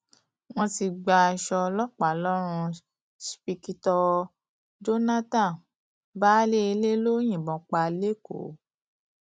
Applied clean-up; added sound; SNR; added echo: none; none; none; none.